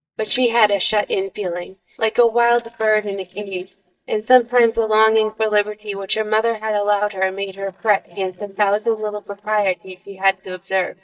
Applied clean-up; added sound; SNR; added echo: neural mask model DeepFilterNet 3.